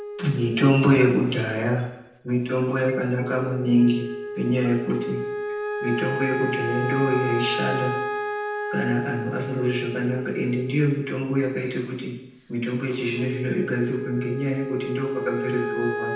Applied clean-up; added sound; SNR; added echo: none; Wind instrument, woodwind instrument; 7 dB; reverberation time 0.9 s.